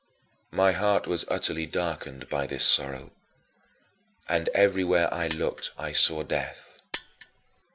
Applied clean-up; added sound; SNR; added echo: none; Mechanisms; 7 dB; none.